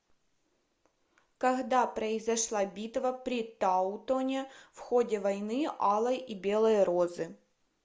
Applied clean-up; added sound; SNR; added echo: none; none; none; none.